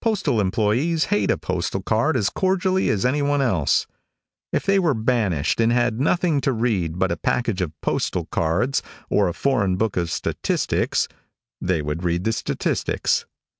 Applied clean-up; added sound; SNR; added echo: none; none; none; none.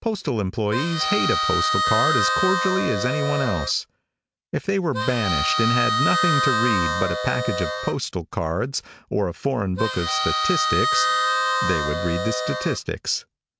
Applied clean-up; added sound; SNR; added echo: none; Harmonica; -1 dB; none.